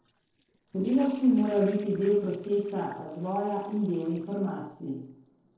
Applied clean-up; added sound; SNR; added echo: neural separator model SepFormer DNS4.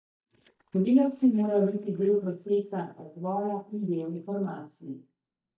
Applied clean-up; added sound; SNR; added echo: neural mask model DeepFilterNet 3.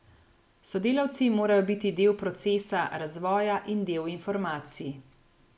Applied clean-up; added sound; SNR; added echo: none; none; none; none.